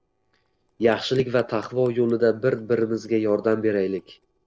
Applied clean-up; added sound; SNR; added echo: neural separator model SepFormer DNS4.